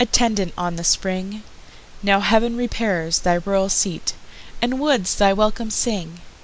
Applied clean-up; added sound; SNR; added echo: none; none; none; none.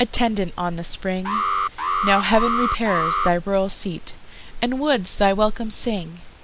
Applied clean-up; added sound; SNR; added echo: none; Alarm; 3 dB; none.